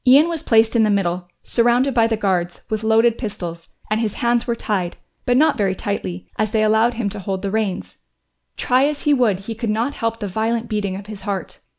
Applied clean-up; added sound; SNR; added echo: none; none; none; none.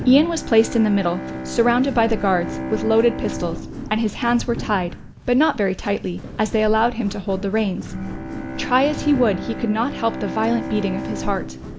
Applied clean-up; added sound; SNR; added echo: none; Bowed string instrument + Walk, footsteps; 8 dB; none.